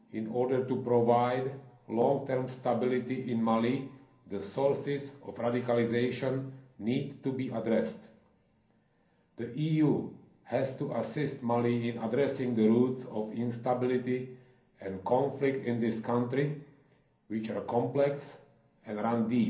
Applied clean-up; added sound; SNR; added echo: none; none; none; reverberation time 0.6 s.